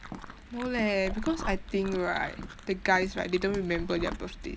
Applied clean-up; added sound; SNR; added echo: none; Chewing, mastication + Walk, footsteps; 10 dB; none.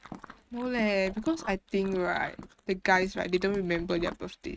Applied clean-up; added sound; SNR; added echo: neural mask model RNNoise.